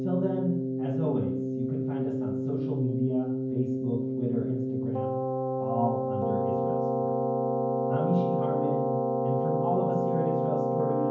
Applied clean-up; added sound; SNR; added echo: none; Keyboard (musical); -4 dB; reverberation time 0.9 s.